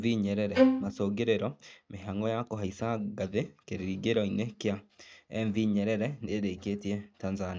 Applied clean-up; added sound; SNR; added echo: neural mask model RNNoise.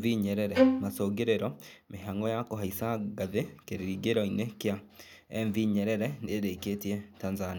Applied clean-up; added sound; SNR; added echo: none; Bowed string instrument; -5 dB; none.